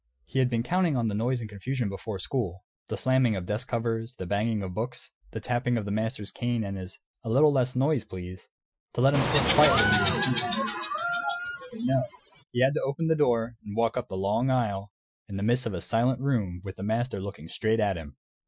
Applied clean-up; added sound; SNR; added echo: classical method Wiener filter.